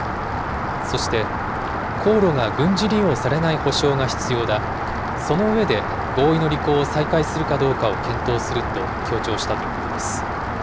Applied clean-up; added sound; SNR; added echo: none; Rain; 2 dB; none.